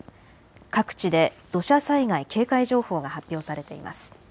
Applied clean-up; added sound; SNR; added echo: none; none; none; none.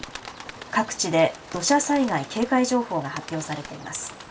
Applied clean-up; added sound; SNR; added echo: none; Bird; 15 dB; reverberation time 0.2 s.